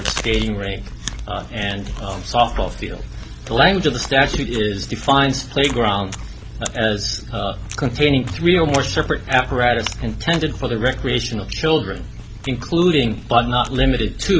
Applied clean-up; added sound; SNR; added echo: none; Chewing, mastication; 17 dB; none.